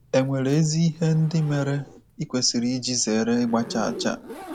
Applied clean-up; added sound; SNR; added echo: none; Zipper (clothing); 18 dB; none.